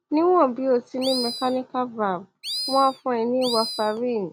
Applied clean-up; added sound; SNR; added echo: none; Animal; 9 dB; none.